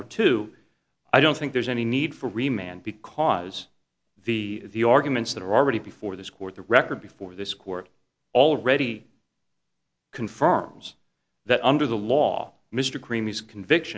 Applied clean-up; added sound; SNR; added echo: none; none; none; none.